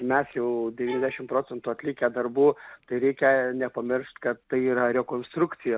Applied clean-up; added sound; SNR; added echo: none; Bowed string instrument; 19 dB; none.